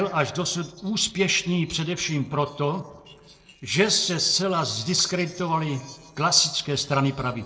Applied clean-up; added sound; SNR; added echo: neural separator model SepFormer DNS4.